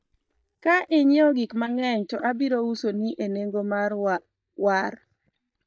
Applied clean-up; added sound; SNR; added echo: neural mask model DeepFilterNet 3.